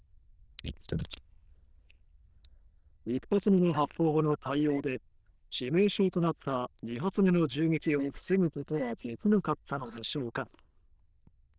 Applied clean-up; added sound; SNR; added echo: neural diffusion model UNIVERSE++.